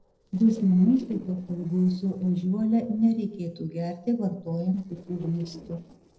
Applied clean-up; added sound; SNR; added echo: neural separator model SepFormer DNS4.